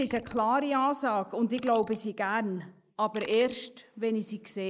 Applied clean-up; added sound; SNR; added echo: neural mask model Resemble Enhance denoiser.